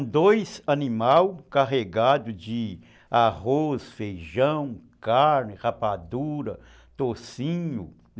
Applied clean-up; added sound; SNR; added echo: none; none; none; none.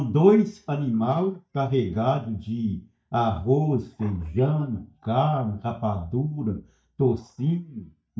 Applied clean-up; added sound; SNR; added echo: neural mask model DeepFilterNet 3.